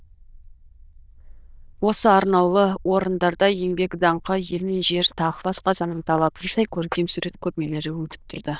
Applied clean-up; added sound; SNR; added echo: neural diffusion model UNIVERSE++.